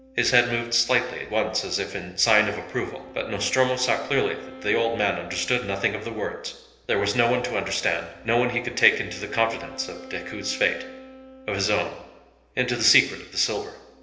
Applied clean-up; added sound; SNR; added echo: none; Wind instrument, woodwind instrument; 20 dB; reverberation time 0.8 s.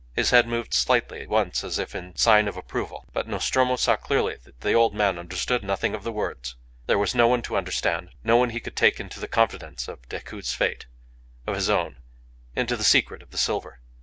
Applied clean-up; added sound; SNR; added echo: none; none; none; none.